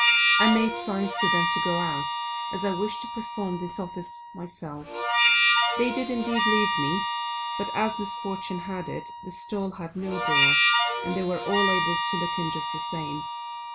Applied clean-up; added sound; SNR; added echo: none; Harmonica; -4 dB; none.